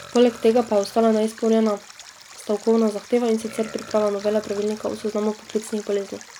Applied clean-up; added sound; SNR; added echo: none; Burping, eructation + Stream; 19 dB; none.